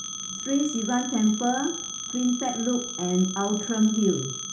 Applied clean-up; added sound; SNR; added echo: none; Telephone; 8 dB; reverberation time 0.4 s.